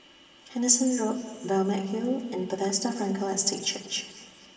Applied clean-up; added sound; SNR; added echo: none; none; none; reverberation time 2.0 s.